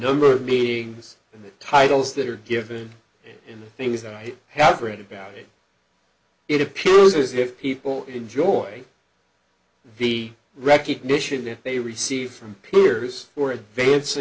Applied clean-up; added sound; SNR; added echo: none; none; none; none.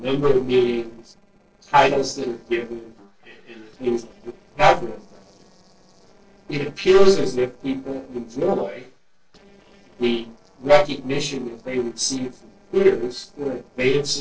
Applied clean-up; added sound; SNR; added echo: neural separator model SepFormer DNS4.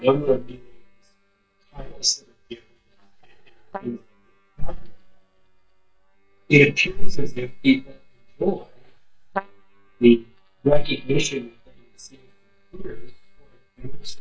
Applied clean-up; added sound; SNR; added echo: neural mask model DeepFilterNet 3.